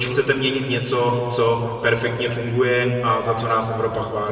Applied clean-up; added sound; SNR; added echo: none; none; none; reverberation time 2.4 s.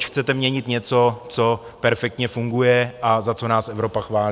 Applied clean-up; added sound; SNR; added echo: none; none; none; none.